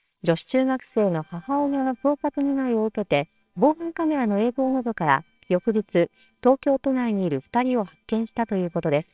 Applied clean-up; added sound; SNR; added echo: neural separator model SepFormer WHAMR!.